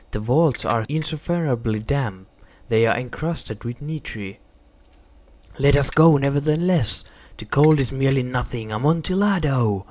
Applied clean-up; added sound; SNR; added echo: none; Ratchet, pawl; 13 dB; none.